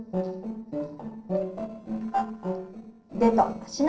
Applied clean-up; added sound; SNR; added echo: neural separator model SepFormer DNS4.